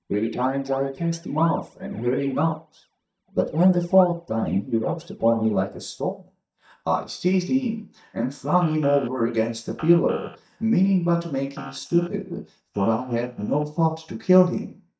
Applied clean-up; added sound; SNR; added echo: neural mask model DeepFilterNet 3.